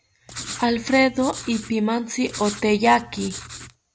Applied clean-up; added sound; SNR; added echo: none; Writing; 14 dB; none.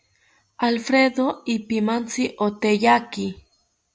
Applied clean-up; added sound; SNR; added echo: none; none; none; none.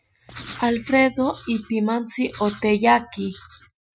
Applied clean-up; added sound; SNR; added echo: classical method Wiener filter.